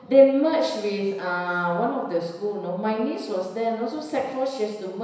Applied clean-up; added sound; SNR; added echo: none; none; none; reverberation time 1.0 s.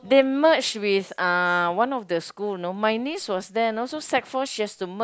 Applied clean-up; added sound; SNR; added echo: none; none; none; none.